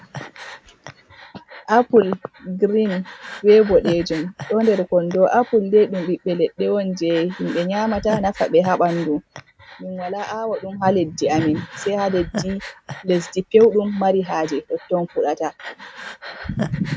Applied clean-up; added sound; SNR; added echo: none; Breathing; 15 dB; none.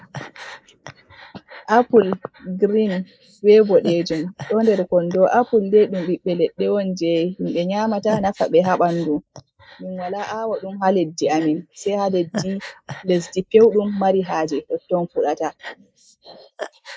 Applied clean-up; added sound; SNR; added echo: neural mask model Resemble Enhance denoiser.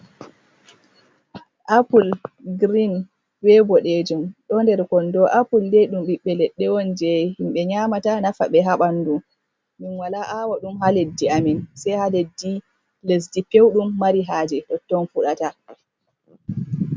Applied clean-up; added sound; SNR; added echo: none; none; none; none.